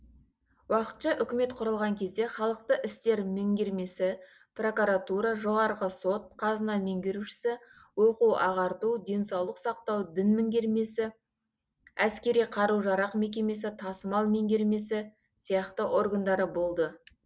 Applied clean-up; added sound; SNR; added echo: none; none; none; none.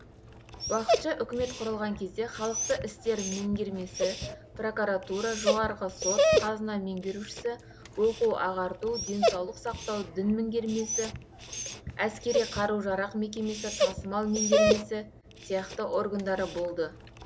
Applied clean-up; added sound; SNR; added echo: none; Dog; 1 dB; none.